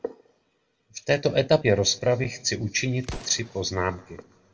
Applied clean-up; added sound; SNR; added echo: none; Explosion; 20 dB; reverberation time 0.7 s.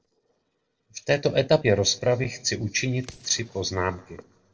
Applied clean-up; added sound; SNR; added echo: neural separator model SepFormer DNS4.